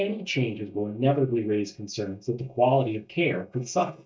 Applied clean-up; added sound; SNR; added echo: neural mask model DeepFilterNet 3.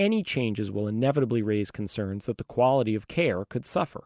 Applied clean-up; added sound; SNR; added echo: none; none; none; none.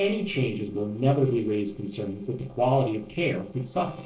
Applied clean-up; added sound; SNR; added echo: neural separator model SepFormer DNS4.